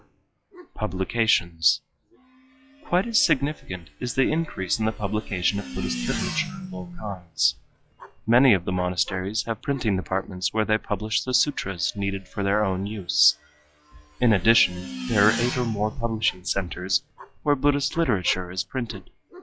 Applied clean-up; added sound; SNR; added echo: classical method log-MMSE.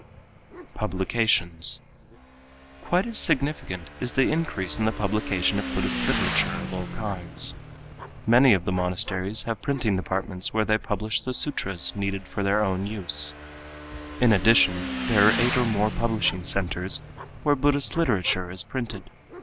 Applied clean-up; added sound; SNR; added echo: none; Motorcycle / Engine; 10 dB; none.